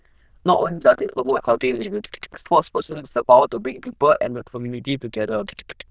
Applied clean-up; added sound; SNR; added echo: neural diffusion model UNIVERSE++.